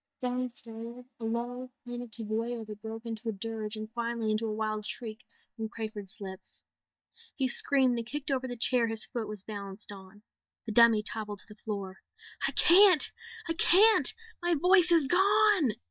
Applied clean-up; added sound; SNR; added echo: neural mask model DeepFilterNet 3.